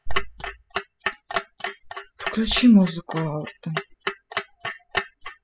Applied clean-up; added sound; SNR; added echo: classical method spectral subtraction.